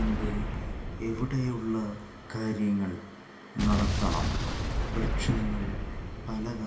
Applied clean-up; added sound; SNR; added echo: none; Explosion; 0 dB; reverberation time 0.8 s.